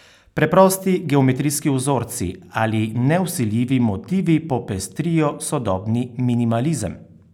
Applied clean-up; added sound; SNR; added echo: none; none; none; none.